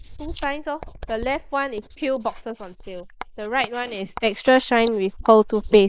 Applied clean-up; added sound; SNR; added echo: neural mask model Resemble Enhance denoiser.